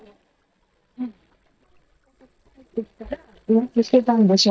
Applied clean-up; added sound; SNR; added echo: neural mask model DeepFilterNet 3.